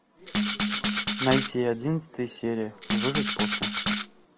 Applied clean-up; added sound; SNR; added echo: none; Rattle (instrument); -4 dB; none.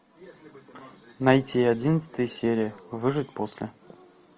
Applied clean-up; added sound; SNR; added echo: none; none; none; none.